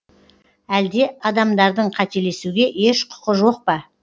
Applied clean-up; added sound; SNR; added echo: none; none; none; none.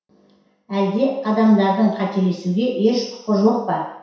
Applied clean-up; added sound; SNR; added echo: none; none; none; reverberation time 0.7 s.